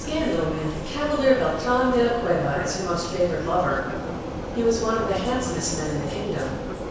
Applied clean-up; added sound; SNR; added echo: none; Vehicle; 7 dB; reverberation time 1.1 s.